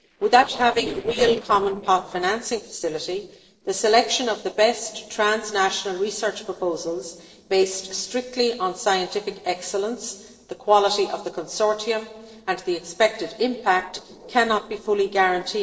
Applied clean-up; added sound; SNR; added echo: neural separator model SepFormer DNS4.